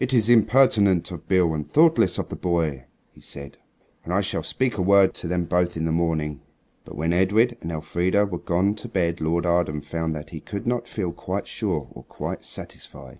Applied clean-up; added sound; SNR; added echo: none; none; none; none.